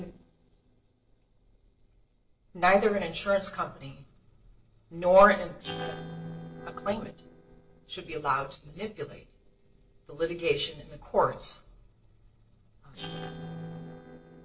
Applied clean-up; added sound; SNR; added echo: neural separator model SepFormer DNS4.